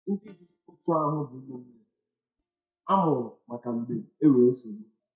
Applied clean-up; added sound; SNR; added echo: neural mask model DeepFilterNet 3.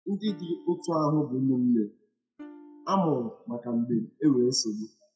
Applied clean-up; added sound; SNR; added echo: classical method WPE with log-MMSE.